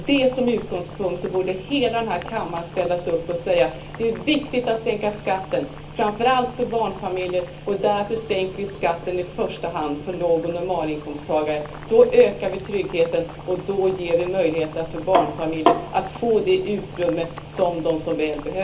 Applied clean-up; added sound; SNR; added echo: none; Boiling; 18 dB; reverberation time 0.3 s.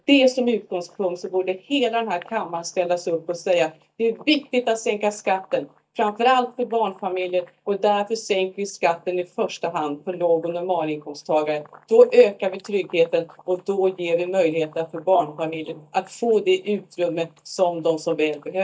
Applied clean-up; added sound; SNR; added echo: neural mask model DeepFilterNet 3.